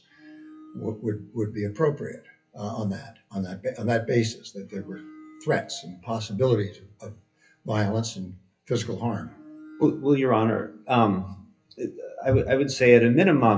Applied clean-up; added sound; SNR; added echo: classical method WPE with log-MMSE.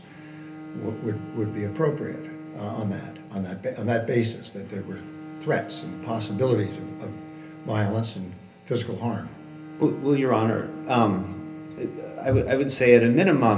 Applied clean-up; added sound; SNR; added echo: none; Bowed string instrument; 15 dB; reverberation time 0.3 s.